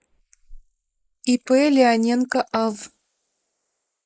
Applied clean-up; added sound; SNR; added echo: neural mask model Resemble Enhance denoiser.